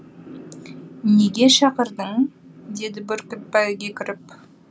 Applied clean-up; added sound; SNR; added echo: none; none; none; none.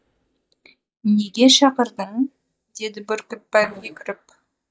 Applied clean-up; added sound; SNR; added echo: neural mask model DeepFilterNet 3.